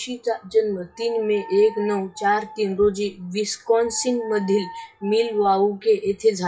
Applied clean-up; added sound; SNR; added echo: classical method WPE with log-MMSE.